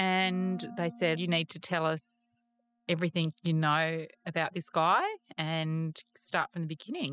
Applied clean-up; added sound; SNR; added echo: classical method spectral subtraction.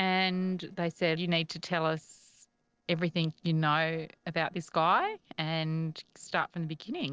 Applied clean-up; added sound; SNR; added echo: neural separator model SepFormer DNS4.